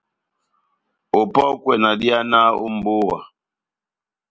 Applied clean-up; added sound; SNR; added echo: none; none; none; none.